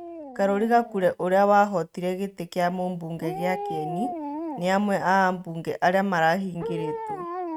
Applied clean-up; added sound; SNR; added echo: neural mask model RNNoise.